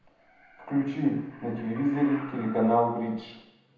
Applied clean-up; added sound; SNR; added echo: none; Animal; 20 dB; reverberation time 0.8 s.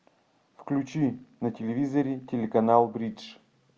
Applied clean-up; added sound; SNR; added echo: none; none; none; none.